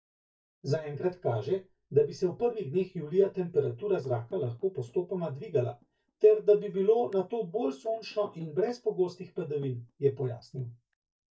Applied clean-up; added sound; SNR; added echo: neural mask model DeepFilterNet 3.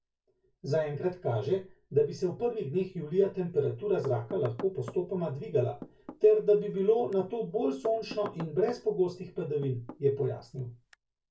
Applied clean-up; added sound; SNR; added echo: none; Knock / Wood; 19 dB; reverberation time 0.2 s.